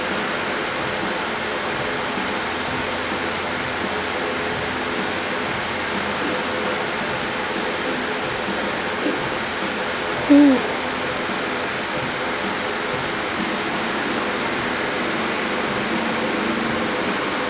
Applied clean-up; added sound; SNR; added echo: none; Drum / Drum kit; 14 dB; none.